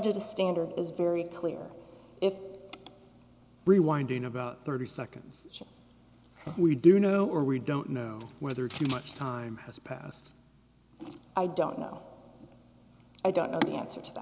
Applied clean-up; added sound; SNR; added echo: none; none; none; none.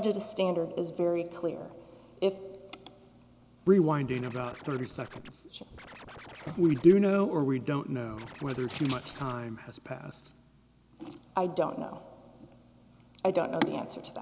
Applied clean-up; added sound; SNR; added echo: none; Scratching (performance technique); 17 dB; none.